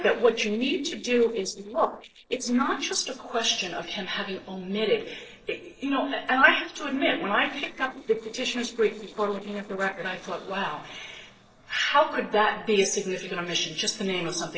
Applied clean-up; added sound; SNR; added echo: neural separator model SepFormer DNS4.